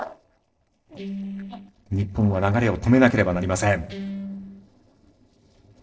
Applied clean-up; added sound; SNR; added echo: neural separator model SepFormer DNS4.